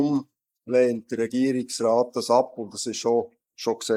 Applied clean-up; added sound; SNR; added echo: neural mask model Resemble Enhance denoiser.